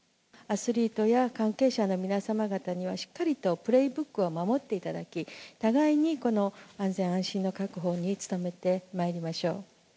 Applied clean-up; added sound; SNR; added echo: none; none; none; none.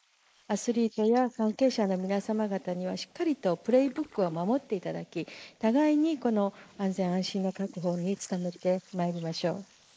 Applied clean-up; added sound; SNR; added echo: neural mask model Resemble Enhance denoiser.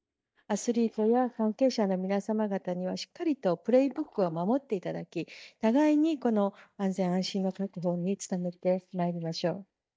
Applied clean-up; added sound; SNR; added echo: neural mask model DeepFilterNet 3.